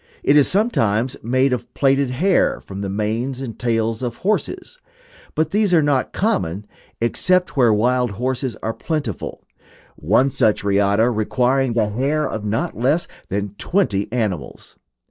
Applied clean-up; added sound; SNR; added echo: neural mask model Resemble Enhance denoiser.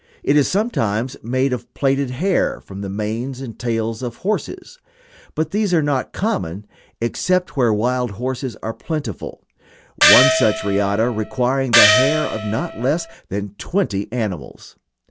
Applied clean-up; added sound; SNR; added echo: none; Gong; -2 dB; none.